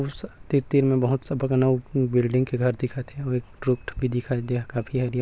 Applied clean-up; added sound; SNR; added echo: none; none; none; none.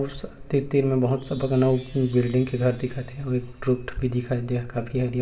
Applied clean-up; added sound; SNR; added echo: none; Chime; 12 dB; reverberation time 1.6 s.